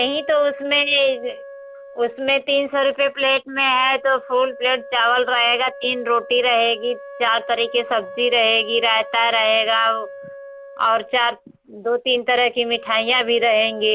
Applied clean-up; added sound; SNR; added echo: none; Wind instrument, woodwind instrument; 17 dB; none.